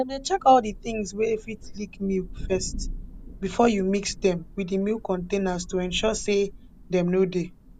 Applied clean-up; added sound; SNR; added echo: none; Thunder; 13 dB; none.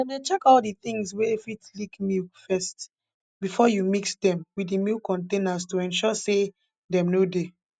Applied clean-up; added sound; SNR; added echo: none; none; none; none.